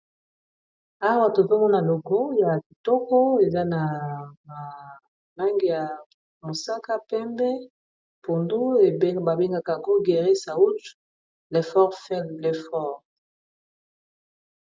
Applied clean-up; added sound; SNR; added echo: none; none; none; none.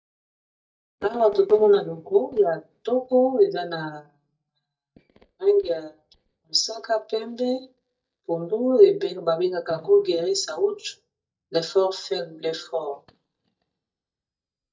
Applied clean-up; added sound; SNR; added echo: neural mask model DeepFilterNet 3.